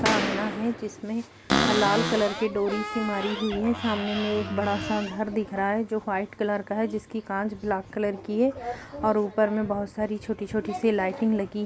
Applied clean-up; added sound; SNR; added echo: none; Cupboard open or close + Boom; 3 dB; none.